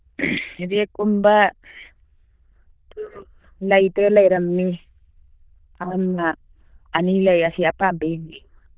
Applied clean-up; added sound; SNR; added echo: neural diffusion model UNIVERSE++.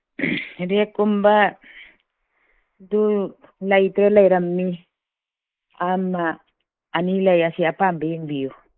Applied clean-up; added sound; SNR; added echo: neural mask model Resemble Enhance denoiser.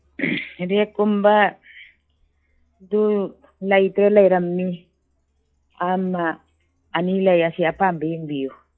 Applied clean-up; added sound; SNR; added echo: classical method log-MMSE.